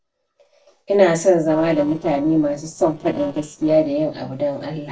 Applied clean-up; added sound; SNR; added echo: neural separator model SepFormer DNS4.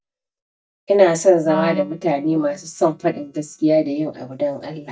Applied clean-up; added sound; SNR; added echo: neural mask model DeepFilterNet 3.